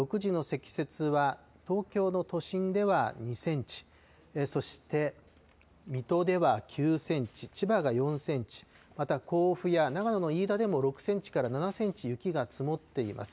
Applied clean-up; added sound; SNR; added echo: none; none; none; none.